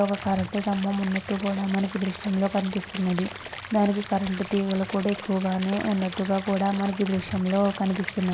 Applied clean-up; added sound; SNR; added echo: none; Stream / Liquid; 12 dB; none.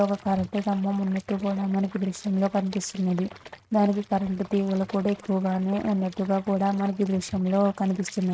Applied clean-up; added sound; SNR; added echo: neural mask model RNNoise.